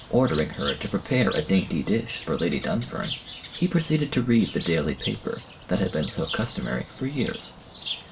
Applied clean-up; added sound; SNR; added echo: none; Bird; 12 dB; reverberation time 0.2 s.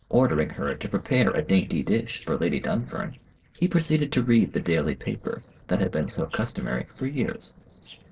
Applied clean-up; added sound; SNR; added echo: neural separator model SepFormer DNS4.